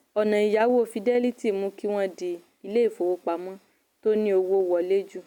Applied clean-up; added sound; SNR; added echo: none; none; none; none.